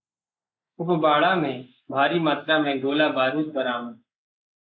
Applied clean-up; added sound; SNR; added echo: neural mask model Resemble Enhance denoiser.